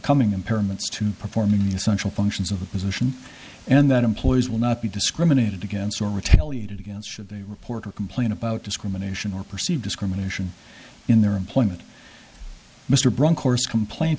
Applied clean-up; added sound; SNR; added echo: none; none; none; none.